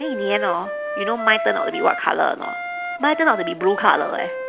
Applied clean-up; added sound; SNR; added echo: none; Wind instrument, woodwind instrument; 6 dB; none.